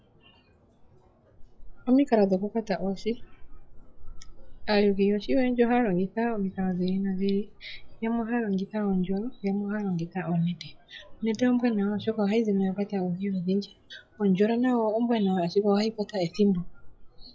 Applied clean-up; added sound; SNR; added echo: classical method log-MMSE.